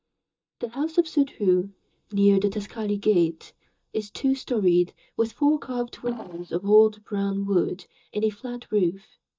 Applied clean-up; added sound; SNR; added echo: neural mask model DeepFilterNet 3.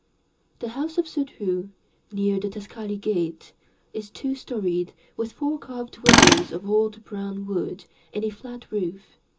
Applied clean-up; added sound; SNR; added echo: none; Tools; -5 dB; reverberation time 0.2 s.